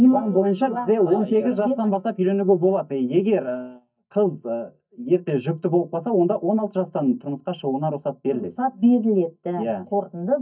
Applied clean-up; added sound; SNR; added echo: neural mask model DeepFilterNet 3.